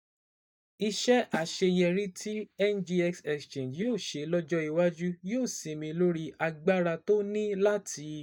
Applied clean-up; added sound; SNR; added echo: neural mask model DeepFilterNet 3.